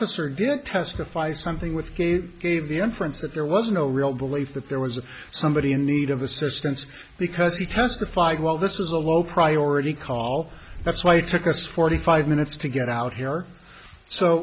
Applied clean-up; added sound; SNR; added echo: none; Engine starting / Car; 17 dB; none.